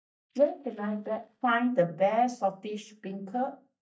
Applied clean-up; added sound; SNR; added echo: neural mask model DeepFilterNet 3.